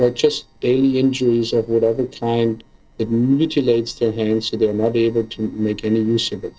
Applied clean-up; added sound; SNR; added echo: neural separator model SepFormer DNS4.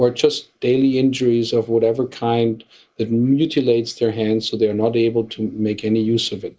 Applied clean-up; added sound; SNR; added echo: neural mask model Resemble Enhance denoiser.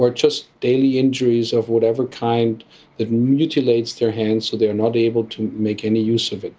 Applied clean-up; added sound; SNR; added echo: none; none; none; none.